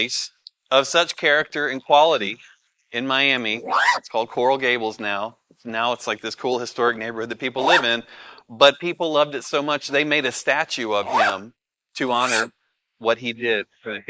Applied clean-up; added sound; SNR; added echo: neural mask model Resemble Enhance denoiser.